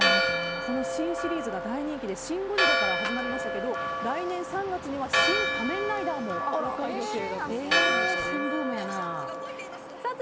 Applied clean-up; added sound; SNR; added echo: none; Church bell; -3 dB; none.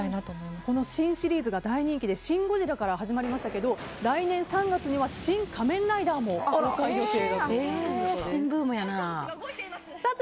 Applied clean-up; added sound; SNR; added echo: none; none; none; none.